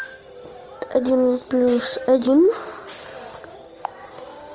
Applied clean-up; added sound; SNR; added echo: none; none; none; none.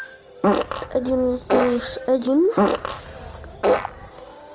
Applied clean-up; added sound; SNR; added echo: none; Fart; -1 dB; none.